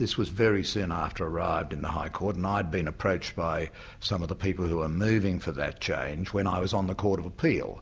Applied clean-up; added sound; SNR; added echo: none; none; none; none.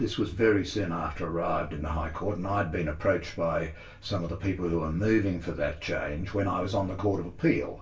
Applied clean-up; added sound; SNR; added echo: none; none; none; reverberation time 0.2 s.